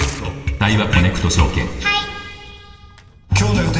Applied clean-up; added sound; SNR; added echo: none; Tearing; 20 dB; reverberation time 2.9 s.